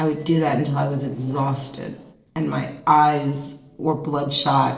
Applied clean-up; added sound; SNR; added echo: neural separator model SepFormer DNS4.